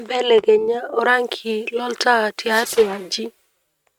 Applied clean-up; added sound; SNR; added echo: neural mask model RNNoise.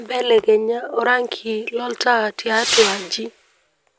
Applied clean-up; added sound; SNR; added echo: none; Whoosh, swoosh, swish / Fireworks; 8 dB; none.